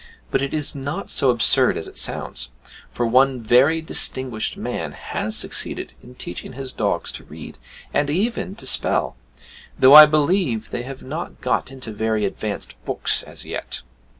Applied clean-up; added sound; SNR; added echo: none; none; none; none.